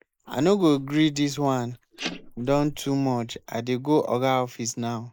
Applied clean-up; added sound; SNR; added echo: neural mask model Resemble Enhance denoiser.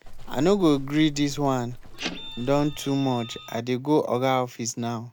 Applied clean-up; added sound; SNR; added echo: none; Livestock, farm animals, working animals + Printer; 11 dB; none.